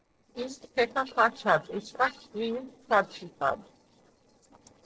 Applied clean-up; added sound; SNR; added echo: neural separator model SepFormer DNS4.